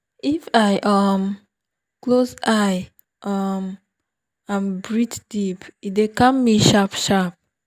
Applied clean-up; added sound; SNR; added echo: none; none; none; none.